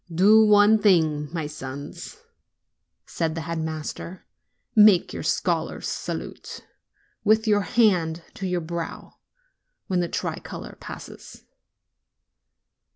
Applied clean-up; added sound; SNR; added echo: none; none; none; none.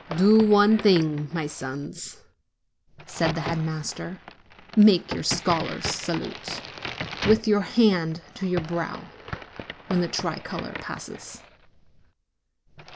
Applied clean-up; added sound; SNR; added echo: none; Crack; 12 dB; none.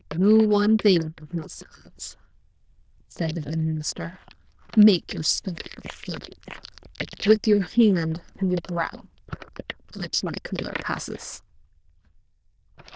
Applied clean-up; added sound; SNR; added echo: neural diffusion model UNIVERSE++.